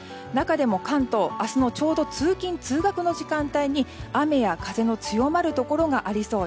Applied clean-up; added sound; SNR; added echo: none; none; none; none.